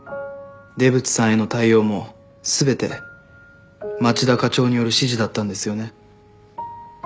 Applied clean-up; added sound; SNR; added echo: none; none; none; none.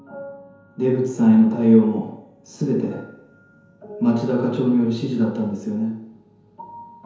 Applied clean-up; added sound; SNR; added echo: none; none; none; reverberation time 0.9 s.